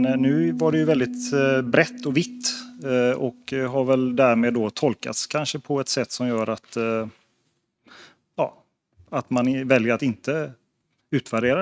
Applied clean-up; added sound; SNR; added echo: neural mask model RNNoise.